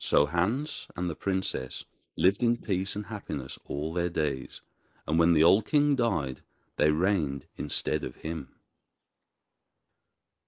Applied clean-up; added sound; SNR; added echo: neural mask model Resemble Enhance denoiser.